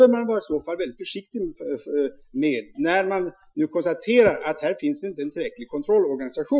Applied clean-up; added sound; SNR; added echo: classical method Wiener filter.